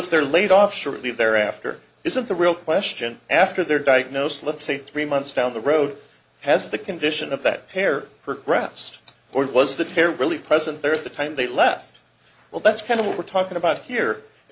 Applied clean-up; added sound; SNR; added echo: none; none; none; none.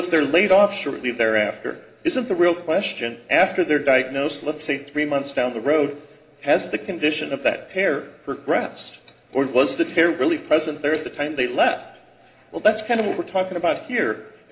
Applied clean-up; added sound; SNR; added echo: none; none; none; reverberation time 2.1 s.